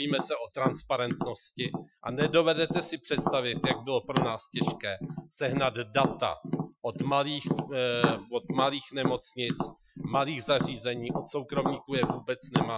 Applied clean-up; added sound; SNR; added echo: classical method Wiener filter.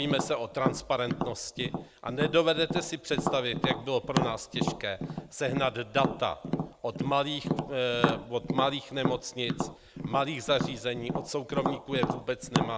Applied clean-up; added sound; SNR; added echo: none; Tap; 2 dB; none.